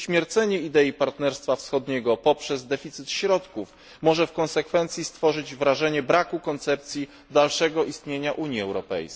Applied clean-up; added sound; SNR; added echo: none; none; none; none.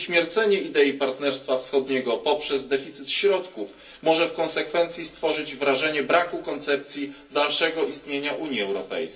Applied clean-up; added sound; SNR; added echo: none; none; none; reverberation time 0.3 s.